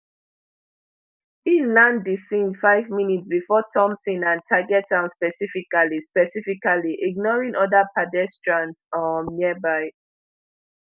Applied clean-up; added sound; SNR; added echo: none; none; none; none.